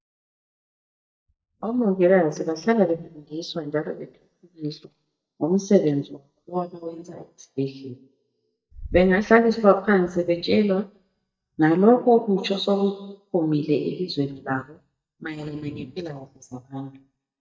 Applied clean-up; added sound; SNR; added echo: neural mask model DeepFilterNet 3.